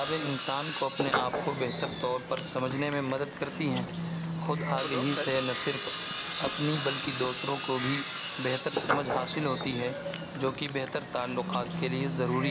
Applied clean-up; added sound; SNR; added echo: none; Tools; 0 dB; none.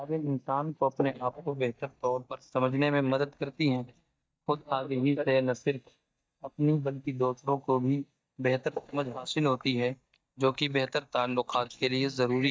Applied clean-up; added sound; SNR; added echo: neural mask model DeepFilterNet 3.